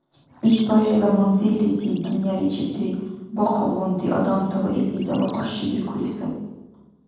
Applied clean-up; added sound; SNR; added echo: neural separator model SepFormer DNS4.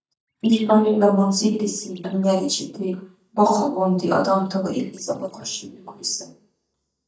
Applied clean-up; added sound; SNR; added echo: neural mask model DeepFilterNet 3.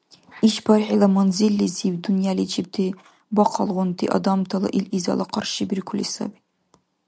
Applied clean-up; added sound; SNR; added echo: none; none; none; none.